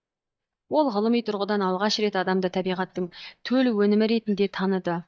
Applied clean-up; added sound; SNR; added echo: neural mask model DeepFilterNet 3.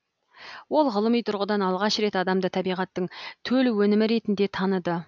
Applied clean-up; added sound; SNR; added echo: none; none; none; none.